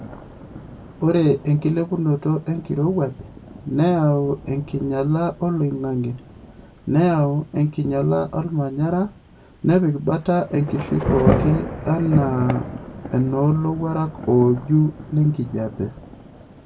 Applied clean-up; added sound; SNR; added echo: none; Thunder / Rain; 10 dB; reverberation time 0.2 s.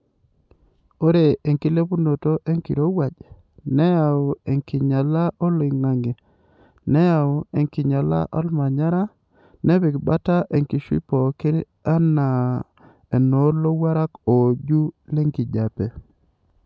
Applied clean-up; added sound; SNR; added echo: none; none; none; none.